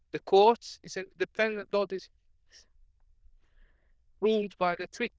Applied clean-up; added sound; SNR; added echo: neural diffusion model UNIVERSE++.